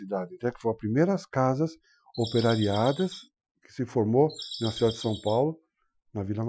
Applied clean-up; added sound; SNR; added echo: classical method Wiener filter.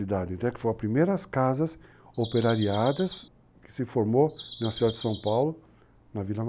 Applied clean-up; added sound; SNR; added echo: none; Bird vocalization, bird call, bird song; 13 dB; none.